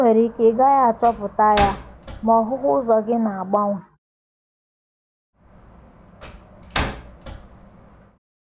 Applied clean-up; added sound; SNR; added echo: none; Slam; 12 dB; none.